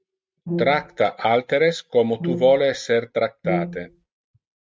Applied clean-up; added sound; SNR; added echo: neural mask model RNNoise.